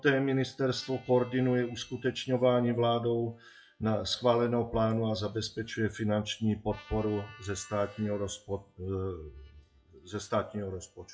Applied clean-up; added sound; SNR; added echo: classical method WPE with log-MMSE.